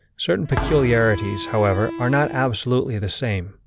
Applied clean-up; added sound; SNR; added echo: none; Thump, thud + Electric guitar; 8 dB; none.